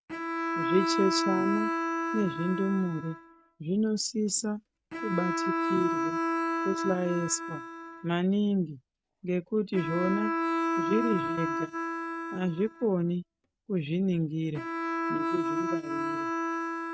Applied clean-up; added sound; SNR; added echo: neural mask model RNNoise.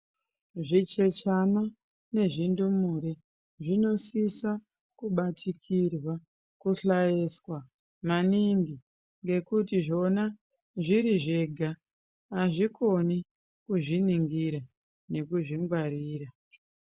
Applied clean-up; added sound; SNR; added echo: none; none; none; none.